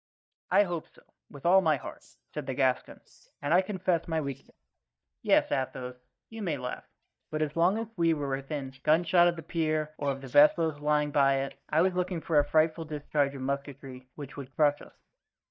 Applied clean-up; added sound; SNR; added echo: neural mask model DeepFilterNet 3.